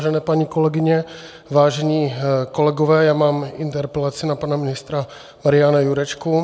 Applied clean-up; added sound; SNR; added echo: none; none; none; none.